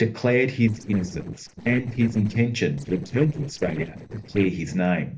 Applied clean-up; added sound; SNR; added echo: neural separator model SepFormer DNS4.